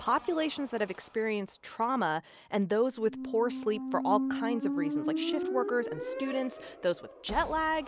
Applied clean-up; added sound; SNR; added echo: none; Squeak; 5 dB; none.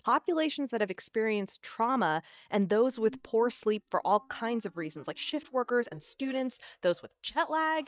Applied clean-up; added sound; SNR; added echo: neural mask model DeepFilterNet 3.